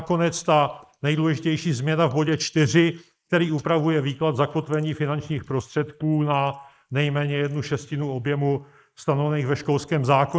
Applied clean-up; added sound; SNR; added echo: neural mask model Resemble Enhance denoiser.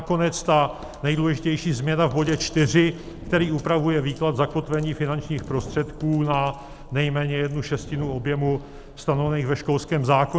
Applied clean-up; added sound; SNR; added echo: none; Fire + Coin (dropping); 17 dB; none.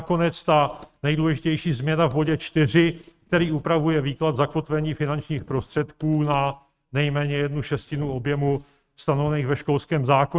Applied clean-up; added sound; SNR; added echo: neural mask model RNNoise.